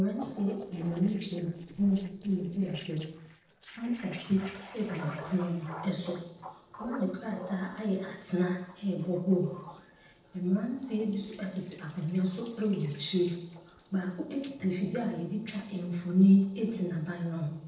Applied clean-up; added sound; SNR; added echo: neural separator model SepFormer DNS4.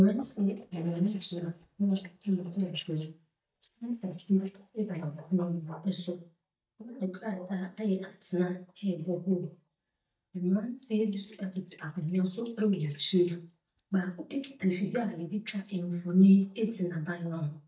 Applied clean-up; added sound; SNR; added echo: neural mask model DeepFilterNet 3.